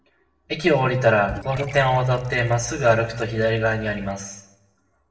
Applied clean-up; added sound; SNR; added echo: neural separator model SepFormer DNS4.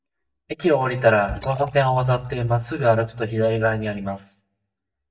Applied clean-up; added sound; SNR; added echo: neural mask model DeepFilterNet 3.